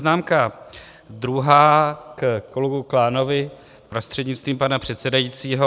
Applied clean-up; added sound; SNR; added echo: none; none; none; none.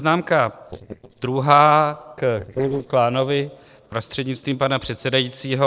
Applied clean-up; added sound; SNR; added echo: neural separator model SepFormer DNS4.